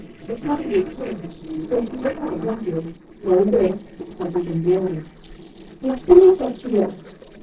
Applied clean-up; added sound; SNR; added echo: neural separator model SepFormer DNS4.